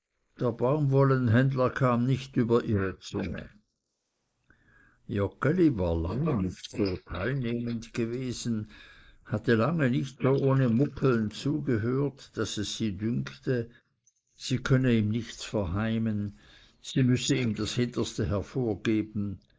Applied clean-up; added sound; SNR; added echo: neural mask model Resemble Enhance denoiser.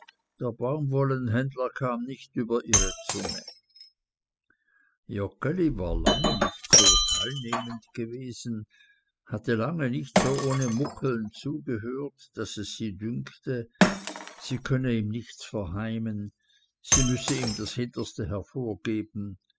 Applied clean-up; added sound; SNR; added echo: classical method spectral subtraction.